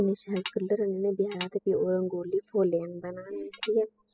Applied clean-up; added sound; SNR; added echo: classical method spectral subtraction.